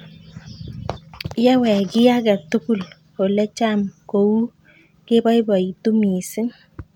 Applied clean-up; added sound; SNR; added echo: none; none; none; none.